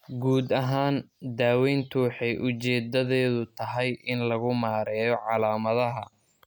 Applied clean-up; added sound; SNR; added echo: none; none; none; none.